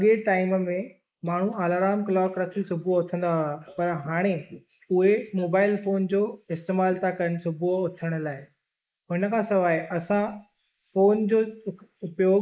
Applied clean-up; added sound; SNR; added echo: neural mask model Resemble Enhance denoiser.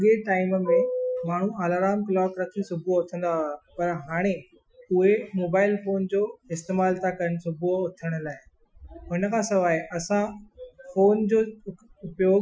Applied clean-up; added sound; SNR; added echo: classical method Wiener filter.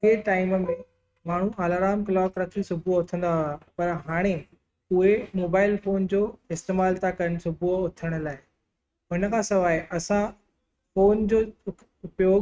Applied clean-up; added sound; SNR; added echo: neural mask model RNNoise.